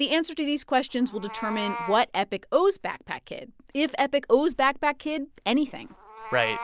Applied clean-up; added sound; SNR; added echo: none; Meow; 15 dB; none.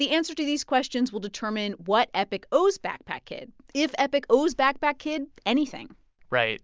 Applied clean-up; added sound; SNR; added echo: none; none; none; none.